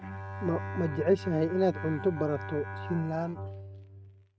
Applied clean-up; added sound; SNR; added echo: neural mask model RNNoise.